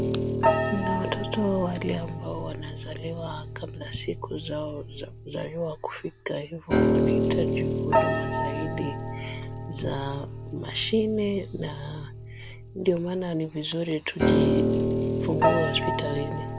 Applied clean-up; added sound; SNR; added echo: none; Piano; -3 dB; none.